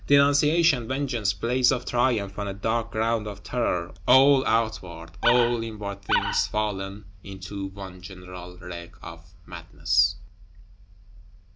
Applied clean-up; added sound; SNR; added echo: none; Animal; 3 dB; none.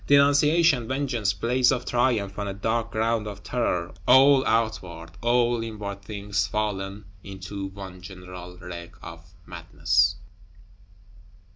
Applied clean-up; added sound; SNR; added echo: none; none; none; none.